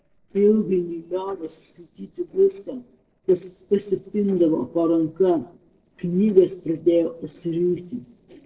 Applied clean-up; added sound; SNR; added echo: neural separator model SepFormer DNS4.